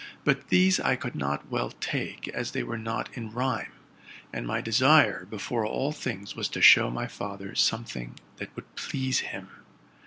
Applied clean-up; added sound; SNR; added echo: none; none; none; none.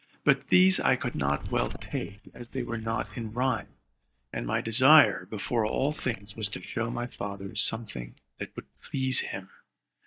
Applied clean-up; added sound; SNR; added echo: neural mask model DeepFilterNet 3.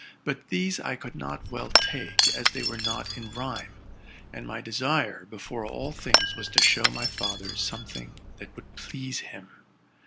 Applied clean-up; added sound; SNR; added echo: none; Shatter / Crushing; -5 dB; none.